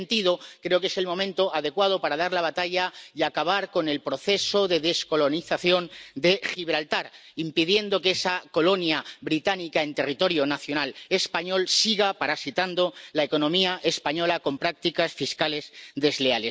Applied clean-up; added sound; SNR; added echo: none; none; none; none.